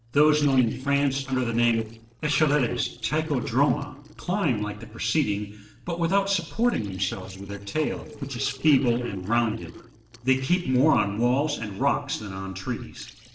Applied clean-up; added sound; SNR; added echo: neural separator model SepFormer DNS4.